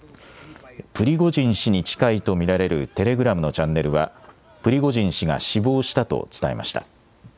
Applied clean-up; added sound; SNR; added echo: none; none; none; none.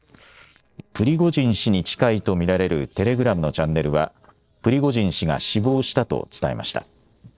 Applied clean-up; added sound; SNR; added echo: neural separator model SepFormer DNS4.